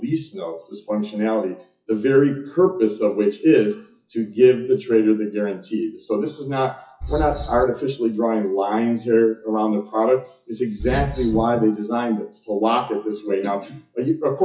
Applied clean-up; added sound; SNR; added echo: classical method WPE with log-MMSE.